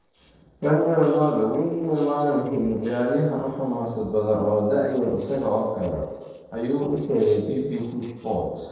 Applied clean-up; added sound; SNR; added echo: neural separator model SepFormer DNS4.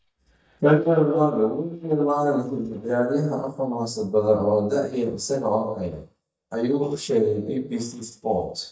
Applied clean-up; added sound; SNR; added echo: neural mask model DeepFilterNet 3.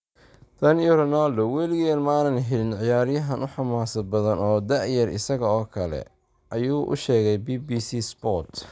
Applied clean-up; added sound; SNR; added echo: none; none; none; none.